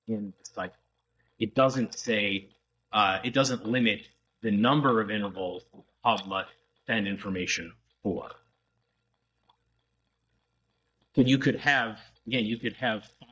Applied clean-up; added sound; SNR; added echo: neural mask model DeepFilterNet 3.